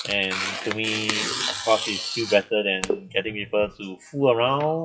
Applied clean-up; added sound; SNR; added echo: classical method WPE with log-MMSE.